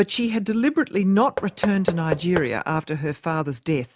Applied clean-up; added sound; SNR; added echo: none; Knock / Wood; 9 dB; none.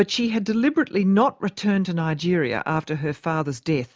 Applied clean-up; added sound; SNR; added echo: none; none; none; none.